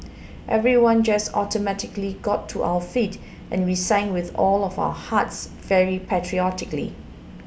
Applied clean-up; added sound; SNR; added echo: none; none; none; none.